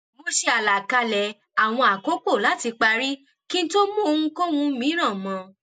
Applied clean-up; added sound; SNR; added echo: none; none; none; none.